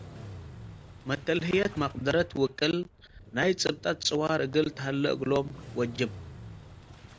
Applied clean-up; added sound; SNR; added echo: none; Engine starting / Motorcycle; 16 dB; none.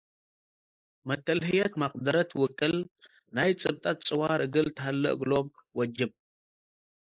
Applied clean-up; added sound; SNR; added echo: neural mask model Resemble Enhance denoiser.